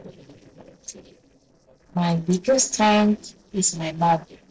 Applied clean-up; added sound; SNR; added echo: neural separator model SepFormer DNS4.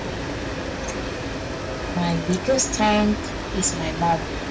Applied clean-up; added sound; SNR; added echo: none; Train; 3 dB; none.